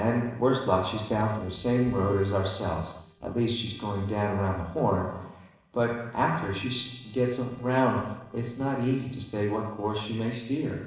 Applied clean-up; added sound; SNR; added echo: neural separator model SepFormer DNS4.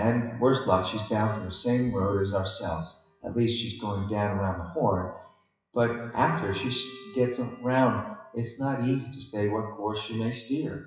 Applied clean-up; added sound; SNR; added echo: classical method WPE with log-MMSE.